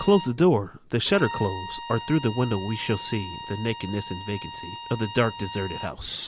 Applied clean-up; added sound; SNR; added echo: none; Bowed string instrument; 12 dB; none.